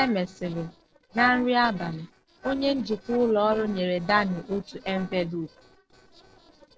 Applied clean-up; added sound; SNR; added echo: neural separator model SepFormer DNS4.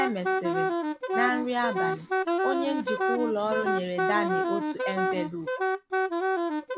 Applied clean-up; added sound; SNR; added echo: none; Wind instrument, woodwind instrument; -4 dB; none.